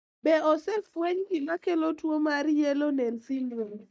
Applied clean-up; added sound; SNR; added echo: neural mask model DeepFilterNet 3.